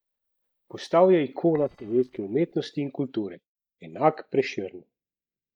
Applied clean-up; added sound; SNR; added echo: neural mask model DeepFilterNet 3.